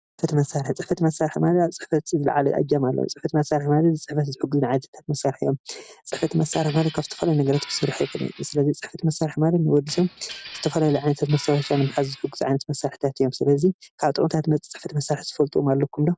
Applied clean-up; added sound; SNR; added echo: none; Glass; 17 dB; none.